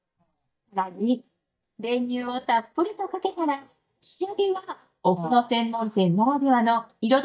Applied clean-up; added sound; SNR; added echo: neural mask model DeepFilterNet 3.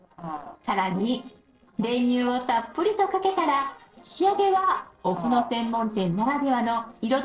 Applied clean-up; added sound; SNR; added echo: neural separator model SepFormer DNS4.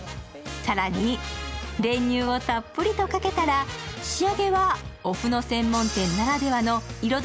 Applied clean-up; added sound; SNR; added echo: none; none; none; none.